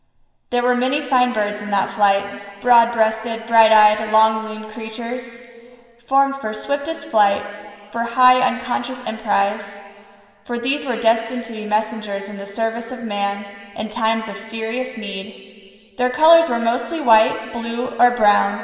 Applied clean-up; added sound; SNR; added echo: none; none; none; reverberation time 2.6 s.